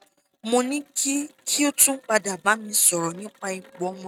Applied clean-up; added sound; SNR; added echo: neural mask model RNNoise.